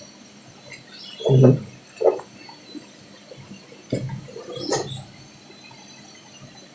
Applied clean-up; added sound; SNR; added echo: none; none; none; none.